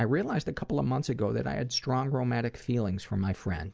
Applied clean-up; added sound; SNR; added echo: none; none; none; none.